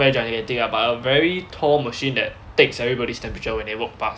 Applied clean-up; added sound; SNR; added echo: none; none; none; none.